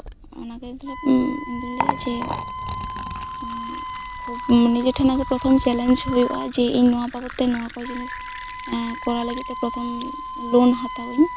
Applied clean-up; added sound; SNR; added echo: none; Wind instrument, woodwind instrument + Liquid; 9 dB; none.